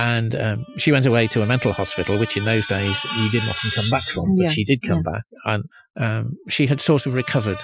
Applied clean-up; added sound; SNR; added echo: classical method Wiener filter.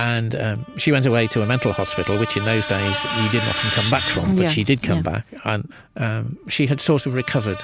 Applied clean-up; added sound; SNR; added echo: none; Screech; 9 dB; none.